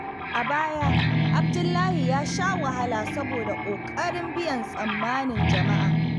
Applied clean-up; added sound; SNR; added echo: none; Guitar; -3 dB; none.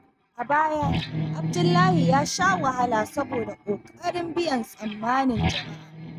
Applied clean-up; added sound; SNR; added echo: neural mask model RNNoise.